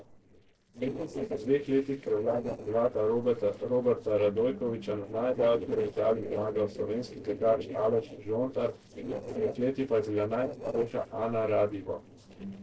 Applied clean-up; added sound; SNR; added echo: neural separator model SepFormer DNS4.